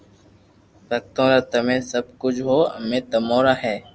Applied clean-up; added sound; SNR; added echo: none; none; none; none.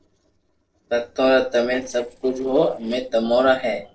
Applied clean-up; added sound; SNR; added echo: neural separator model SepFormer DNS4.